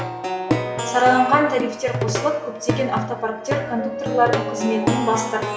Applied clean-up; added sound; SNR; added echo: none; Plucked string instrument; 3 dB; reverberation time 0.8 s.